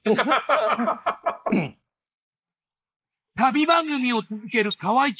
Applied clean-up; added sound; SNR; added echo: neural mask model Resemble Enhance denoiser.